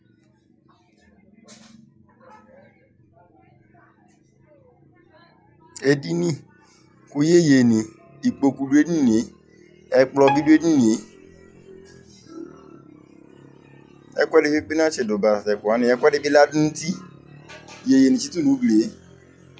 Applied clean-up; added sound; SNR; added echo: classical method log-MMSE.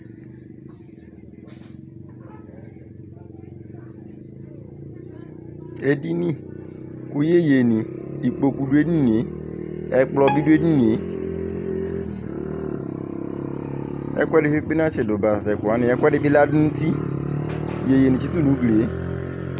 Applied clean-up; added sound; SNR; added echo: none; Bowed string instrument; 11 dB; none.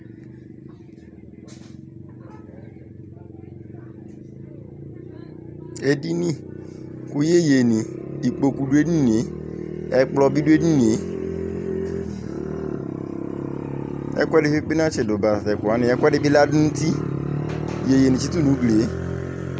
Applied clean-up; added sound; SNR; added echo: none; none; none; none.